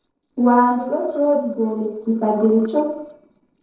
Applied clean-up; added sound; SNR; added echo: neural separator model SepFormer DNS4.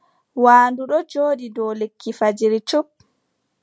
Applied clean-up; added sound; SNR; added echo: none; none; none; none.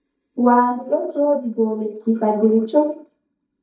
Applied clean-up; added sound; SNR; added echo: neural mask model DeepFilterNet 3.